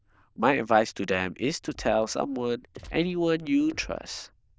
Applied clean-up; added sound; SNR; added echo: neural diffusion model UNIVERSE++.